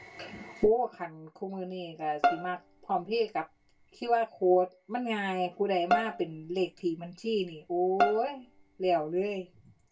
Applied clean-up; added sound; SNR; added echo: none; Bowed string instrument; 4 dB; reverberation time 0.2 s.